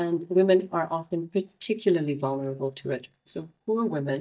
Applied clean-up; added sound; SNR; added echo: neural mask model DeepFilterNet 3.